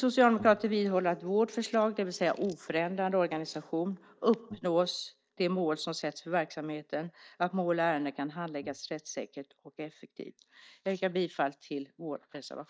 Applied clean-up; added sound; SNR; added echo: neural mask model DeepFilterNet 3.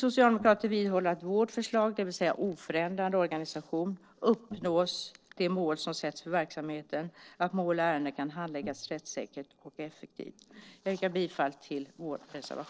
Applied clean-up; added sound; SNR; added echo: neural separator model SepFormer DNS4.